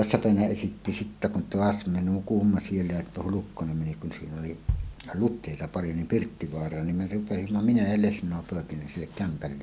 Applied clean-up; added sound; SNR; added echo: none; Bass drum; 8 dB; none.